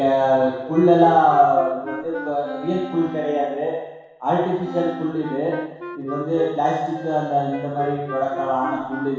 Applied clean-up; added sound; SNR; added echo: none; Wind instrument, woodwind instrument; 13 dB; reverberation time 1.1 s.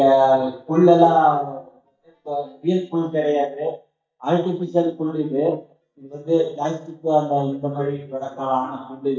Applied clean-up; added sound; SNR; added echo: neural mask model DeepFilterNet 3.